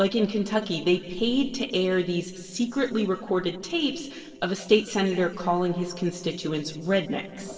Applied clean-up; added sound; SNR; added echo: neural separator model SepFormer DNS4.